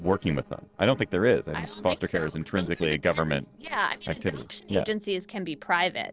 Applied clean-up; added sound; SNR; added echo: neural separator model SepFormer DNS4.